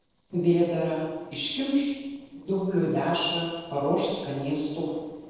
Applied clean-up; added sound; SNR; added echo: neural separator model SepFormer DNS4.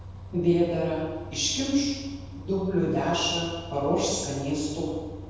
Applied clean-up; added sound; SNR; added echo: none; Bus; 13 dB; reverberation time 1.2 s.